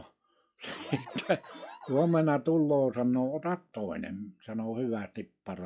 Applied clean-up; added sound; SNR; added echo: classical method log-MMSE.